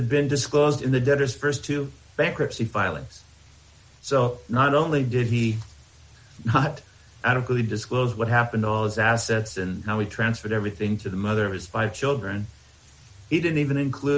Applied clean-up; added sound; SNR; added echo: none; none; none; none.